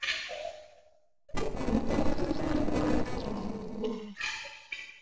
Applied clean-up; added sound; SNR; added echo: neural separator model SepFormer DNS4.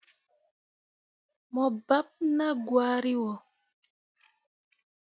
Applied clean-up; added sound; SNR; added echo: none; none; none; none.